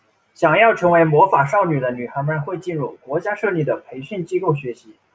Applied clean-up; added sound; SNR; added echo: none; none; none; none.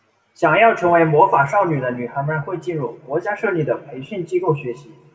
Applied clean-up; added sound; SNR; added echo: none; none; none; reverberation time 1.0 s.